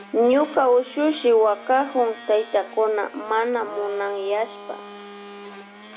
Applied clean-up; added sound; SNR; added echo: none; Domestic sounds, home sounds; 18 dB; none.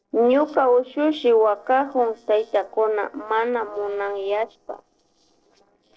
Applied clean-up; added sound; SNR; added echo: neural separator model SepFormer DNS4.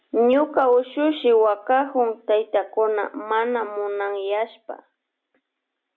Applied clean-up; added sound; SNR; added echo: none; none; none; none.